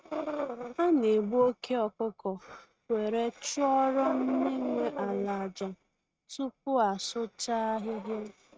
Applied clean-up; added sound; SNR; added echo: neural mask model RNNoise.